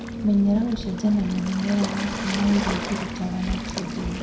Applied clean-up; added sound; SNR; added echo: none; Waves, surf; 6 dB; reverberation time 0.5 s.